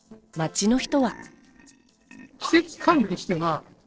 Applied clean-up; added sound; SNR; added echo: neural separator model SepFormer DNS4.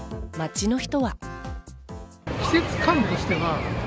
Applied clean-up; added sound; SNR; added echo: none; none; none; none.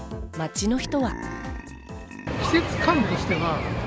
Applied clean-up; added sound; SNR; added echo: none; Burping, eructation; 14 dB; none.